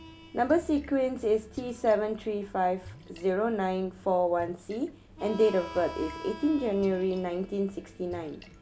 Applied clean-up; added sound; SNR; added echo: none; Splash, splatter + Harmonica; 18 dB; none.